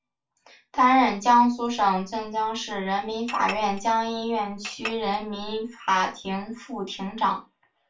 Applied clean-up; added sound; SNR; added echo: none; Chink, clink; 14 dB; reverberation time 0.3 s.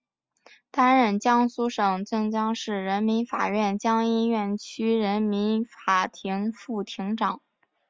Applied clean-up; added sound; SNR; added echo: none; none; none; none.